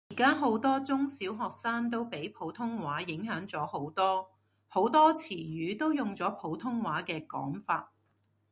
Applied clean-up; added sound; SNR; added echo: none; none; none; none.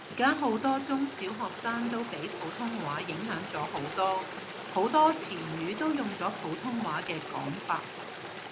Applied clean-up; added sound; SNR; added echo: none; Stream; 9 dB; none.